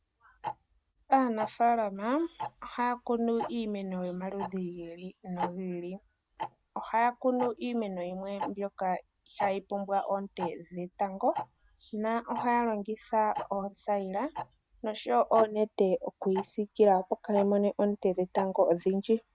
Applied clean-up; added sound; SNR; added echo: none; Tick-tock; 13 dB; none.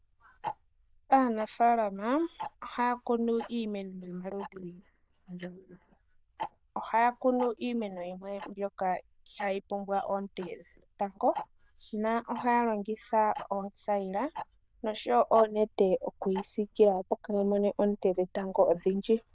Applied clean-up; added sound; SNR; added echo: neural diffusion model UNIVERSE++.